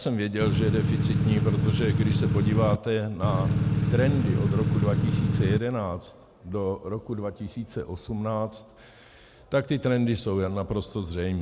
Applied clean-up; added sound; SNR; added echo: none; Engine / Truck / Car; -5 dB; none.